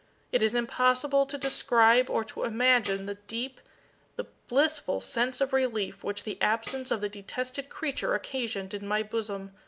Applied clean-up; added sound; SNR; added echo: none; Tambourine; 6 dB; none.